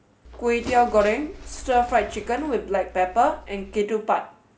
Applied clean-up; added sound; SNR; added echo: none; Bird; 16 dB; none.